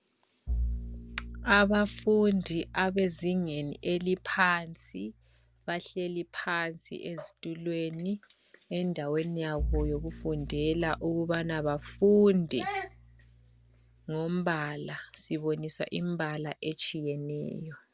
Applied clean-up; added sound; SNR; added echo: none; Bowed string instrument; 12 dB; none.